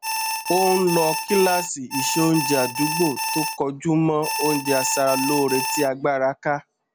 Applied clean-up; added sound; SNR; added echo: none; Alarm; 3 dB; none.